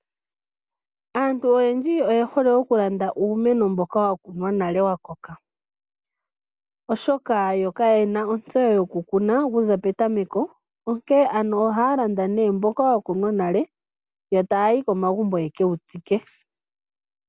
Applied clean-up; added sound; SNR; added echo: none; none; none; none.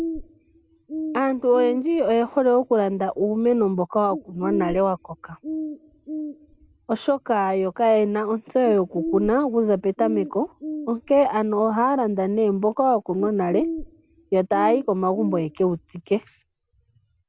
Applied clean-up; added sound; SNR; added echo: none; Bird; 12 dB; none.